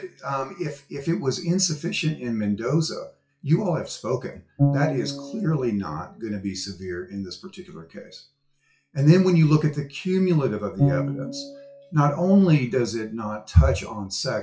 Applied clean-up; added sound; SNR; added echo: classical method WPE with log-MMSE.